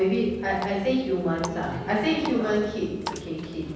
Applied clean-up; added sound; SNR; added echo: none; Water tap, faucet; 16 dB; reverberation time 1.1 s.